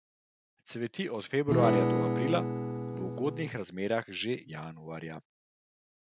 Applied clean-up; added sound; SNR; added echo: none; Acoustic guitar / Strum; -4 dB; none.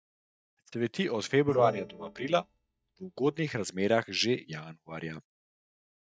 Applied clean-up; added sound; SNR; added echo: neural mask model DeepFilterNet 3.